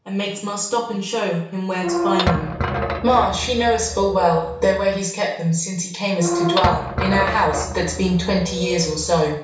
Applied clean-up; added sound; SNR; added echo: none; Squeak / Thump, thud; 4 dB; reverberation time 0.6 s.